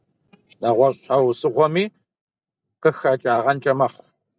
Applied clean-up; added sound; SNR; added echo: none; none; none; none.